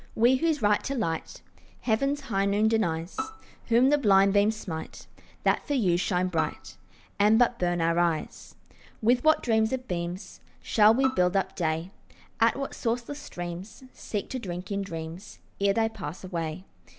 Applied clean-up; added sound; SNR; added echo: none; Bowed string instrument; 13 dB; none.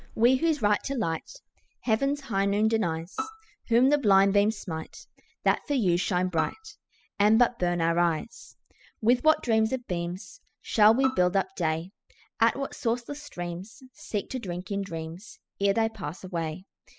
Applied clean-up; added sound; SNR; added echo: classical method spectral subtraction.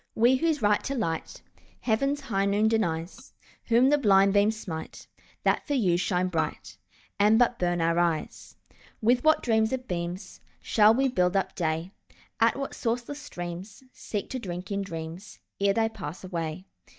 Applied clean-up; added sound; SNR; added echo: neural mask model DeepFilterNet 3.